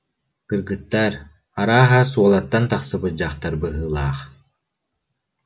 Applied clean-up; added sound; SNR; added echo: none; none; none; none.